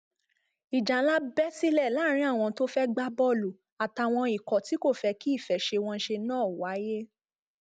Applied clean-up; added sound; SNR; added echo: none; none; none; none.